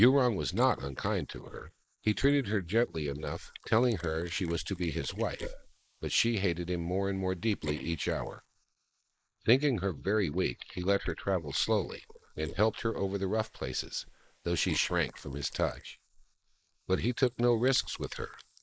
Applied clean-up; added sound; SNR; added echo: neural mask model Resemble Enhance denoiser.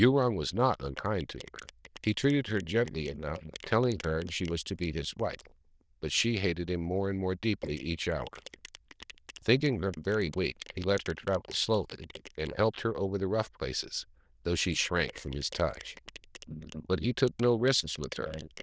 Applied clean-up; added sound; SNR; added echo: neural diffusion model UNIVERSE++.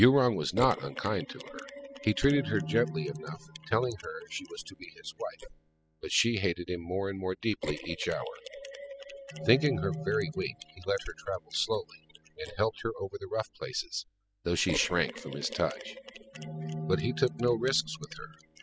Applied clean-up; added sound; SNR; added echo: classical method spectral subtraction.